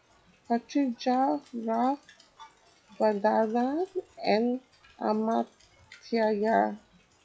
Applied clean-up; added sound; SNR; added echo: classical method log-MMSE.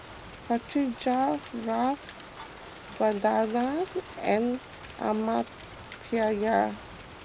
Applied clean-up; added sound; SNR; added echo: none; Rain; 15 dB; none.